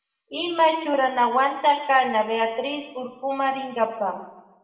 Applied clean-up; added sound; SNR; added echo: none; none; none; reverberation time 1.0 s.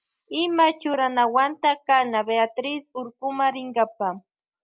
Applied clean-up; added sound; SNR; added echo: none; none; none; none.